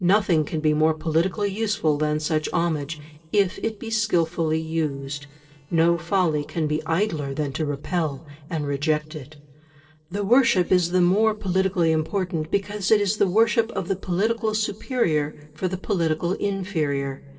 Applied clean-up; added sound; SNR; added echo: neural separator model SepFormer DNS4.